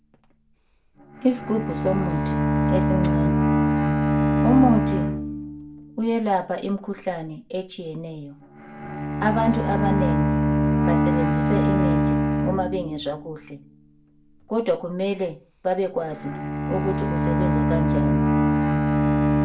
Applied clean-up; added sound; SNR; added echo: none; Bowed string instrument; -4 dB; reverberation time 0.2 s.